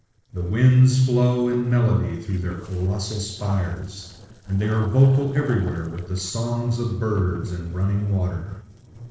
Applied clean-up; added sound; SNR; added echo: neural separator model SepFormer DNS4.